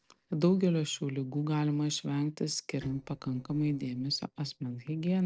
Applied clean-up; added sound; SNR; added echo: neural separator model SepFormer DNS4.